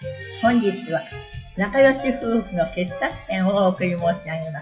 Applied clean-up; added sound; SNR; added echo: classical method WPE with log-MMSE.